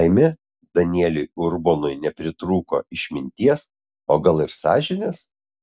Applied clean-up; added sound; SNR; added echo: none; none; none; none.